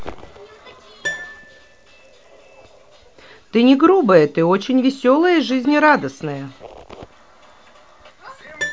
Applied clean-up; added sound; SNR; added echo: none; Piano; 19 dB; none.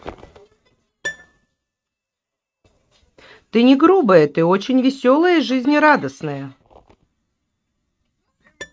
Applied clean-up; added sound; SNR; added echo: neural mask model RNNoise.